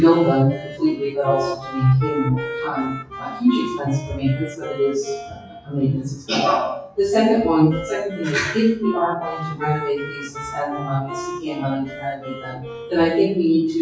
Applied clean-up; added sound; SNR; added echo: classical method WPE with log-MMSE.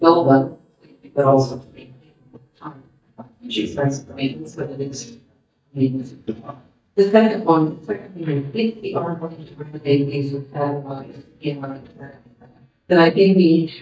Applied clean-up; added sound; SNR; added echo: neural mask model DeepFilterNet 3.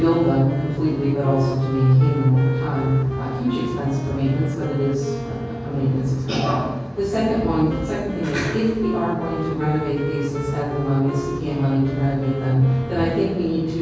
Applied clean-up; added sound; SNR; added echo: none; Wind instrument, woodwind instrument; 12 dB; reverberation time 1.3 s.